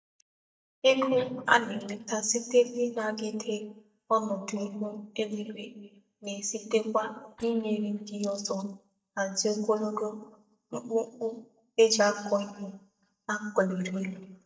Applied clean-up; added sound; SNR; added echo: neural mask model DeepFilterNet 3.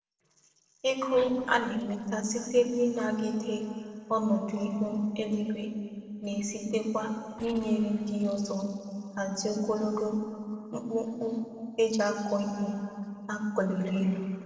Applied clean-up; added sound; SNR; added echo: neural separator model SepFormer DNS4.